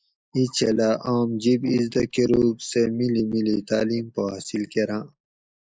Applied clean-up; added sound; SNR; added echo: neural mask model Resemble Enhance denoiser.